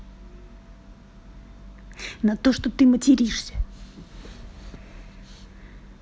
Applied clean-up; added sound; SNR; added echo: none; none; none; none.